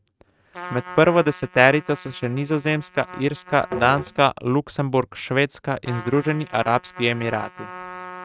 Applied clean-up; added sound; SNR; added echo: neural mask model RNNoise.